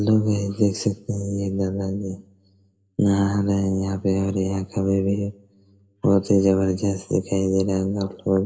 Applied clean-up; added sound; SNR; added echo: none; none; none; reverberation time 0.3 s.